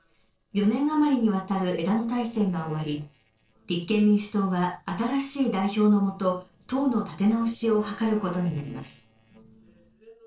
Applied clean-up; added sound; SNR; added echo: neural separator model SepFormer DNS4.